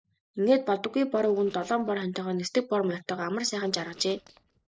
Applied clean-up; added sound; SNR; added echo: neural separator model SepFormer DNS4.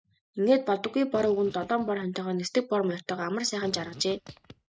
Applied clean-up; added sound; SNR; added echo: neural mask model RNNoise.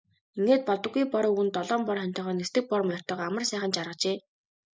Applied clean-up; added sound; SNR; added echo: none; none; none; none.